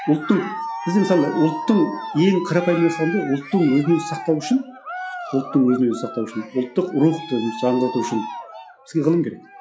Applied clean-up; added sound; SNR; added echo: classical method log-MMSE.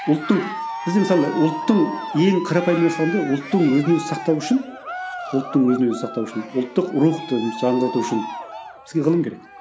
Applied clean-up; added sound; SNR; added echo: none; Cheering; 11 dB; none.